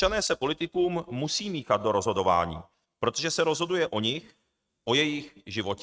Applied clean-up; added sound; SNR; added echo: neural mask model RNNoise.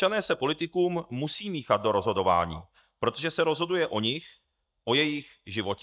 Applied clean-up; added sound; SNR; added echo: neural mask model DeepFilterNet 3.